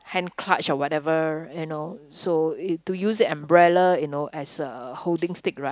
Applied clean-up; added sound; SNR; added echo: none; none; none; none.